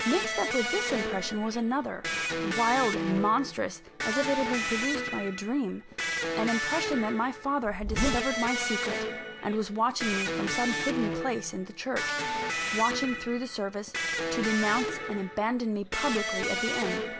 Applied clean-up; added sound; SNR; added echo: none; Zipper (clothing) + Electric guitar; 2 dB; none.